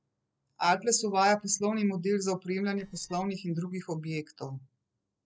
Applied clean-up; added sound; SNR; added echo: neural separator model SepFormer DNS4.